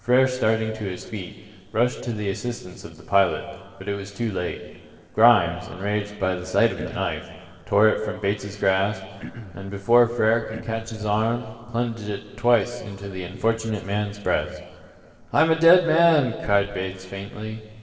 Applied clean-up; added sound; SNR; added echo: neural separator model SepFormer DNS4.